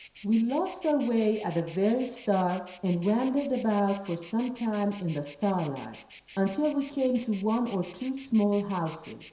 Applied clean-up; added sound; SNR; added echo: none; Insect; 7 dB; reverberation time 0.7 s.